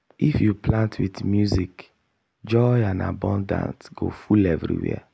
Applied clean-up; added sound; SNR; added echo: none; none; none; none.